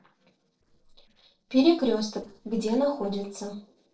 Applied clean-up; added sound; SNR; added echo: neural separator model SepFormer DNS4.